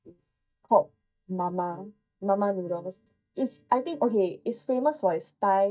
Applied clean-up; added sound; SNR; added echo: neural mask model DeepFilterNet 3.